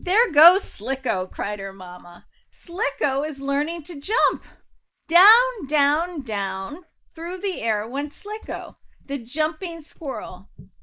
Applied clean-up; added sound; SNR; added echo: neural mask model Resemble Enhance denoiser.